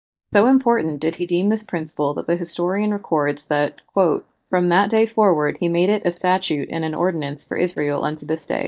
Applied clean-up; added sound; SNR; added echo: neural mask model DeepFilterNet 3.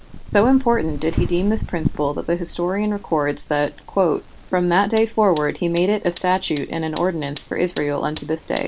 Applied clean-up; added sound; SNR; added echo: none; Fire; 10 dB; none.